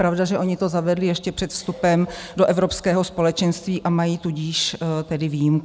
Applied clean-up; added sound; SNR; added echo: none; none; none; none.